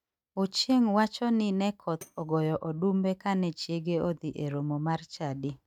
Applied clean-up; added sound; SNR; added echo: neural mask model RNNoise.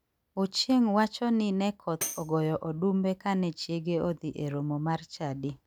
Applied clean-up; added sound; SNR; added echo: none; Tambourine; 12 dB; none.